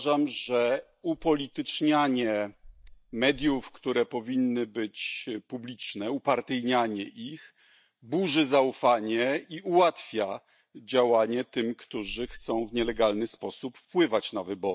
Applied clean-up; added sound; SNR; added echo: neural mask model DeepFilterNet 3.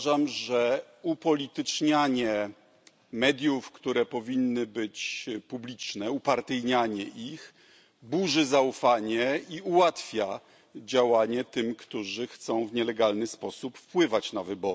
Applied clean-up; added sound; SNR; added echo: none; none; none; none.